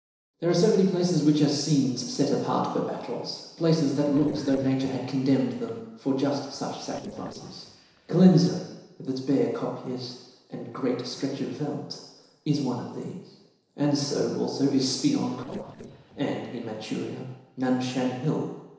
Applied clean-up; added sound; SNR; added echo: neural separator model SepFormer DNS4.